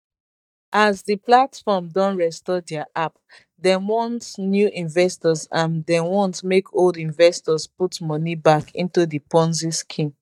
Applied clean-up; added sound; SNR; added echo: neural mask model DeepFilterNet 3.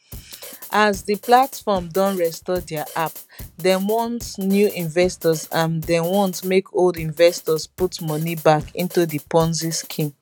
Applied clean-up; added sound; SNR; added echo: none; Drum kit; 18 dB; none.